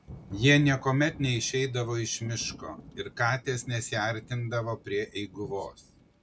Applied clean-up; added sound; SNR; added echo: none; Thunder / Rain; 19 dB; none.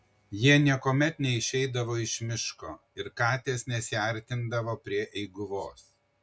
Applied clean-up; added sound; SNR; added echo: none; none; none; none.